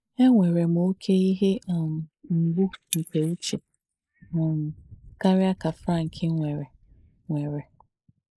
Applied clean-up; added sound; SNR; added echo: neural mask model Resemble Enhance denoiser.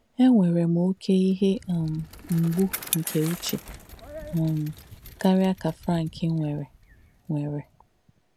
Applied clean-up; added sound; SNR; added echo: none; Bicycle; 16 dB; none.